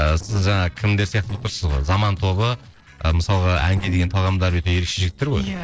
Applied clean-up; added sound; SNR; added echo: neural separator model SepFormer DNS4.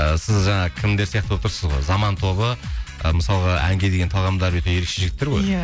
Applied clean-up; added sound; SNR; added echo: none; none; none; none.